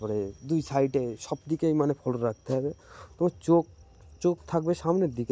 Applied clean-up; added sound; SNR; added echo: none; none; none; none.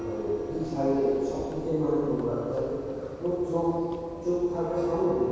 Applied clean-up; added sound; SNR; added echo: none; Church bell; 11 dB; reverberation time 2.2 s.